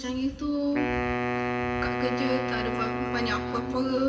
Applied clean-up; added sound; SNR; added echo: none; Wind instrument, woodwind instrument; 1 dB; reverberation time 1.9 s.